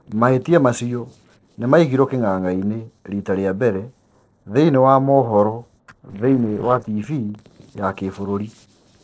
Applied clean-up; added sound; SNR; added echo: neural separator model SepFormer DNS4.